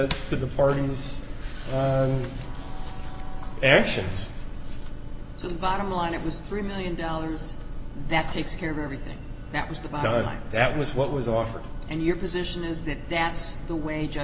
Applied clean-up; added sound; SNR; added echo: none; none; none; none.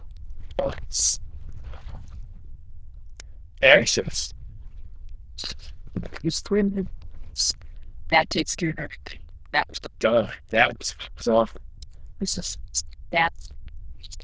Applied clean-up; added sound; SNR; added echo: neural diffusion model UNIVERSE++.